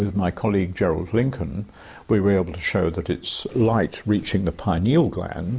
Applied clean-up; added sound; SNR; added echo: none; none; none; none.